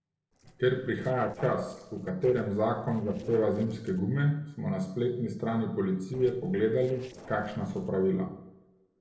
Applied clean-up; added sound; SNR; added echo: neural separator model SepFormer DNS4.